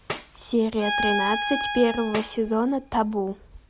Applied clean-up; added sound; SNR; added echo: none; Bowed string instrument + Tambourine; 5 dB; none.